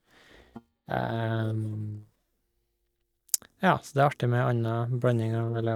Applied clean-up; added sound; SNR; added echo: neural mask model DeepFilterNet 3.